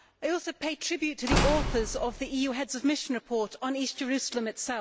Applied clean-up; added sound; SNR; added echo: none; Slam / Wood; 2 dB; none.